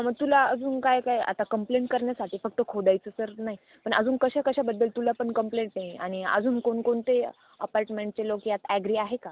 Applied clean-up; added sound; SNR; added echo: none; none; none; none.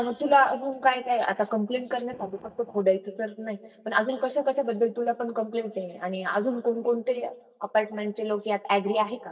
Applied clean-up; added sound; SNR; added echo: neural mask model DeepFilterNet 3.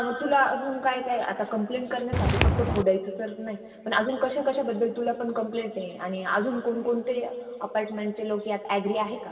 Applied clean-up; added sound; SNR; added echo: none; Walk, footsteps; -4 dB; reverberation time 2.0 s.